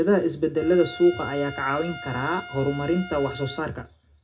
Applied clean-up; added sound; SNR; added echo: none; Trumpet; 15 dB; reverberation time 0.2 s.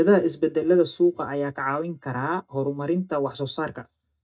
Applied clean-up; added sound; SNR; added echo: neural mask model DeepFilterNet 3.